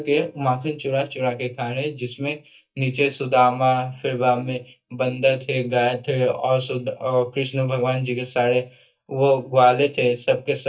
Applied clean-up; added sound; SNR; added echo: neural mask model DeepFilterNet 3.